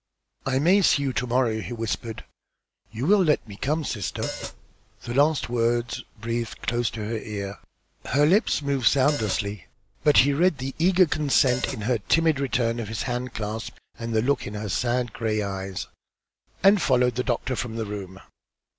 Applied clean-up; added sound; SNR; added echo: none; Hi-hat; 11 dB; none.